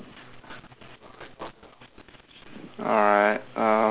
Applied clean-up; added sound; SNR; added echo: none; none; none; none.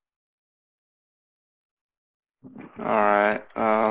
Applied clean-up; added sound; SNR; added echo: neural mask model Resemble Enhance denoiser.